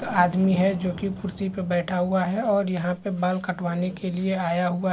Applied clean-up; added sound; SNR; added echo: none; Boom; 19 dB; none.